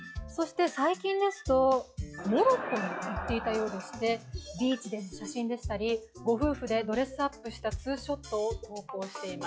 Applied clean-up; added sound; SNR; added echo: classical method log-MMSE.